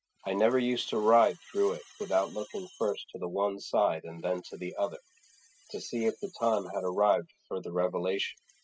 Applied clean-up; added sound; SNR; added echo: classical method spectral subtraction.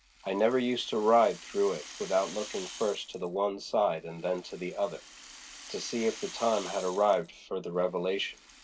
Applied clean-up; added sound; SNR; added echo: none; Rattle (instrument); 17 dB; none.